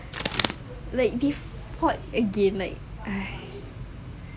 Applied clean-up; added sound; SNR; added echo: none; Bird; 0 dB; none.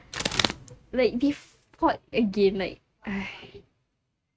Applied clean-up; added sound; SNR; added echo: neural mask model RNNoise.